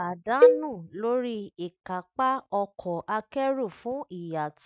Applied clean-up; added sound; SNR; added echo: neural mask model RNNoise.